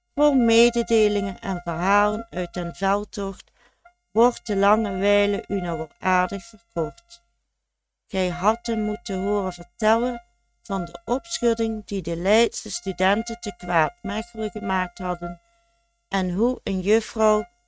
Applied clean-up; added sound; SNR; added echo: neural mask model RNNoise.